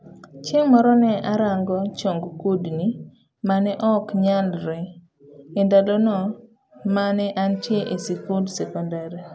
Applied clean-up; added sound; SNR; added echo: none; none; none; none.